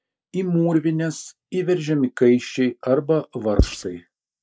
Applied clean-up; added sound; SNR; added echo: neural mask model DeepFilterNet 3.